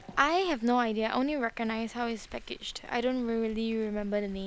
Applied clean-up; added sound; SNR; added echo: none; Car; 20 dB; none.